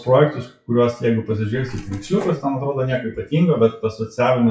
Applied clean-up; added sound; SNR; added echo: classical method WPE with log-MMSE.